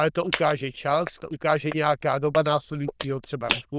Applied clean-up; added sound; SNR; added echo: neural diffusion model UNIVERSE++.